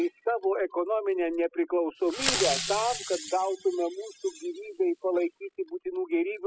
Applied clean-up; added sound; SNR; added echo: classical method spectral subtraction.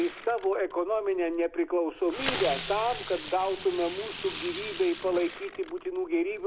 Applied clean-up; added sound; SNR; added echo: none; Fireworks; 7 dB; none.